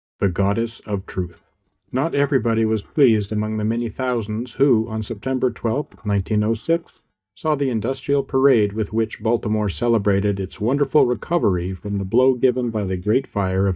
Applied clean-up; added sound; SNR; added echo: neural mask model DeepFilterNet 3.